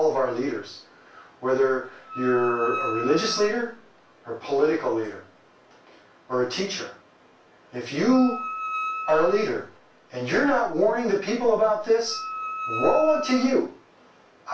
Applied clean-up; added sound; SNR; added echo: none; Wind instrument, woodwind instrument; 9 dB; reverberation time 0.3 s.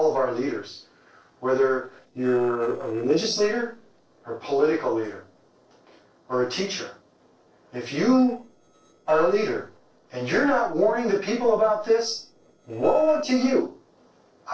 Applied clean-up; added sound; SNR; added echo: neural separator model SepFormer DNS4.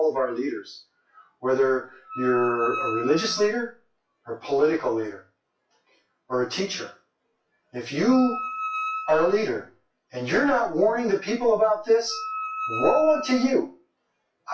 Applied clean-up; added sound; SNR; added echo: classical method WPE with log-MMSE.